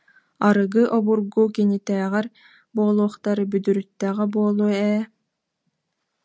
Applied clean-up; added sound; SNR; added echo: none; none; none; none.